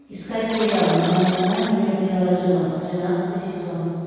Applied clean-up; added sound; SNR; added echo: none; Alarm; 12 dB; reverberation time 2.2 s.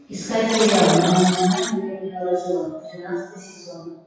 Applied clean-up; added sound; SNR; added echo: classical method WPE with log-MMSE.